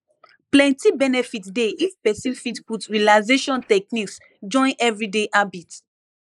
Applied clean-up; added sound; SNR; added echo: neural mask model Resemble Enhance denoiser.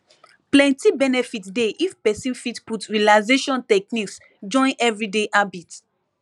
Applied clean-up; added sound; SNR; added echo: none; none; none; none.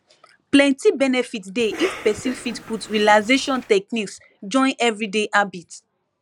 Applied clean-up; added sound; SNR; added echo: none; Cough; 13 dB; none.